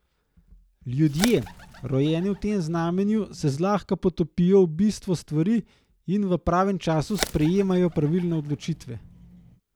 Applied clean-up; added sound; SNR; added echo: none; Bird; 15 dB; none.